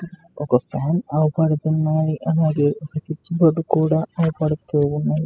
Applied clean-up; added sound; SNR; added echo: classical method spectral subtraction.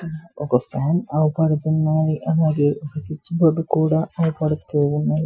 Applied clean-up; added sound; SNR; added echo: classical method Wiener filter.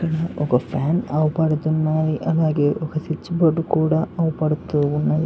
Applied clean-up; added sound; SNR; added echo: none; none; none; none.